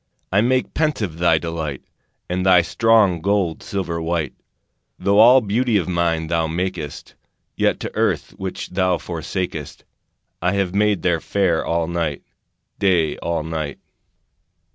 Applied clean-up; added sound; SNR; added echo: none; none; none; none.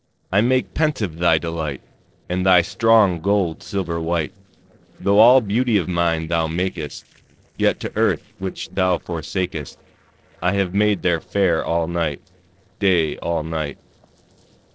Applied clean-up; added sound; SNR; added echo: neural separator model SepFormer DNS4.